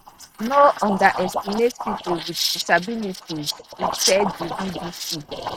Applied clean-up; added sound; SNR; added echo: neural mask model RNNoise.